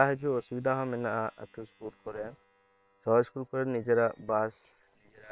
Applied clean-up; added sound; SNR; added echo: neural separator model SepFormer WHAM!.